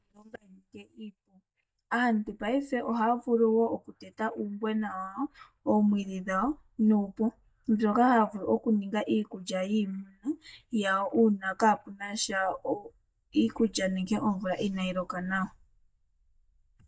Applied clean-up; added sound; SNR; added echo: neural mask model DeepFilterNet 3.